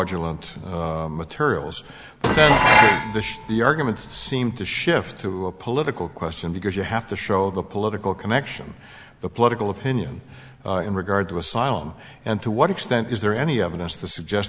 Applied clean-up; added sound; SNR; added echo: none; Dishes, pots, and pans; -3 dB; none.